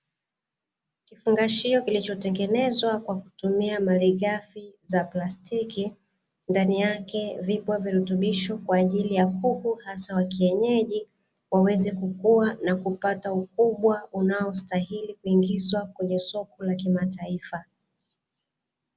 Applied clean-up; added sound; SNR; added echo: none; none; none; none.